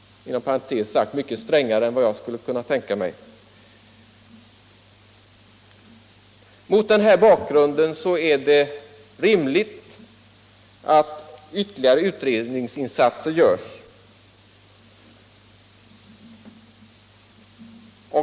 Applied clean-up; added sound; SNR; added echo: none; none; none; none.